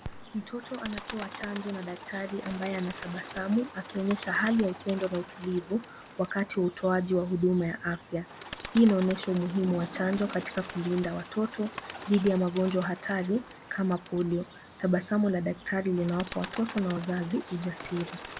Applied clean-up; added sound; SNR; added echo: none; Bird; 14 dB; none.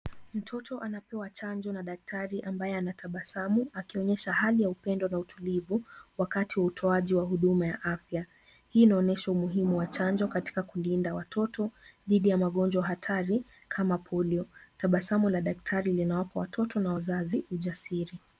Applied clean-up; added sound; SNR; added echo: none; none; none; none.